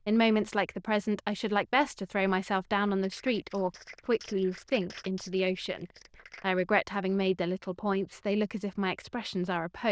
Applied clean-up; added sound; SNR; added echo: neural diffusion model UNIVERSE++.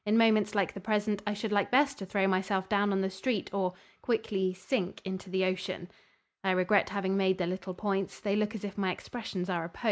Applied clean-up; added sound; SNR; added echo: none; none; none; none.